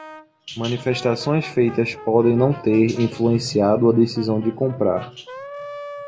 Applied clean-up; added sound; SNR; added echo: none; Brass instrument; 19 dB; none.